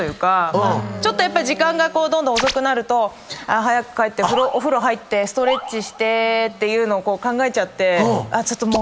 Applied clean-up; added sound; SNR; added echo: none; none; none; none.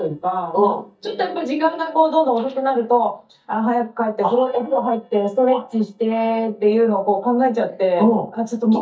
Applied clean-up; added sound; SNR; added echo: neural mask model DeepFilterNet 3.